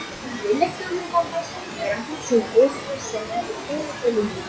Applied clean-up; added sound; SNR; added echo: classical method log-MMSE.